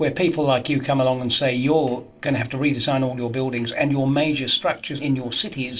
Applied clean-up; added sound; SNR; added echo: neural separator model SepFormer DNS4.